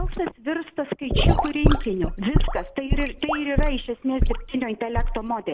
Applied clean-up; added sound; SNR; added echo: none; Sink (filling or washing) / Gurgling / Liquid; -3 dB; none.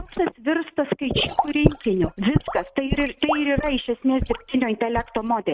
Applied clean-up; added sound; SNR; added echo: neural mask model RNNoise.